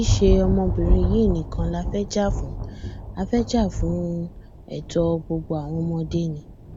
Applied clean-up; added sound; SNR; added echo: none; Thunder; 2 dB; none.